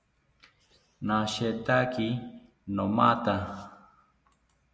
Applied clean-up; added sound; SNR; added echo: none; none; none; none.